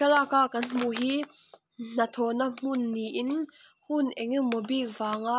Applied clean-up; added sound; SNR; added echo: none; none; none; none.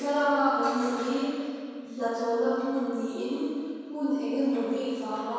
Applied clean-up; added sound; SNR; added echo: none; none; none; reverberation time 2.2 s.